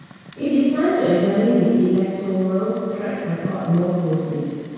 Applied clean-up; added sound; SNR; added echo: none; Fire; 19 dB; reverberation time 2.0 s.